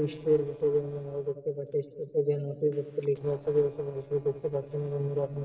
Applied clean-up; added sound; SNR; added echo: neural separator model SepFormer DNS4.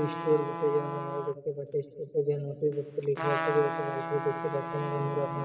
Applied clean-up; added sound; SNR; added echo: none; Trumpet; 6 dB; reverberation time 1.9 s.